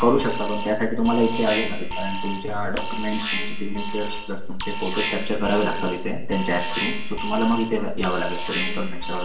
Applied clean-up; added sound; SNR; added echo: none; Alarm; 0 dB; reverberation time 0.8 s.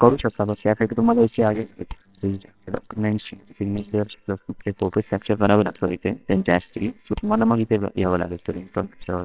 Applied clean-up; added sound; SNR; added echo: neural separator model SepFormer WHAMR!.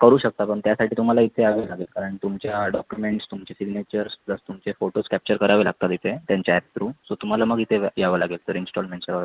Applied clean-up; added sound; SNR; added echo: none; none; none; none.